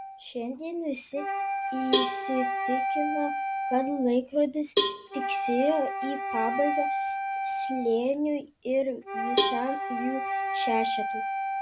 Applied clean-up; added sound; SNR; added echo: none; Wind instrument, woodwind instrument + Cowbell; 0 dB; none.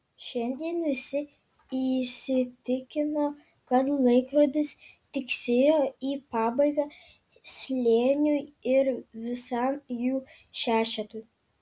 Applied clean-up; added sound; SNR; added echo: none; none; none; none.